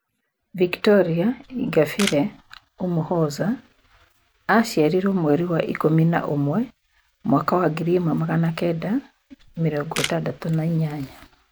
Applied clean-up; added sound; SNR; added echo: none; Camera; 11 dB; none.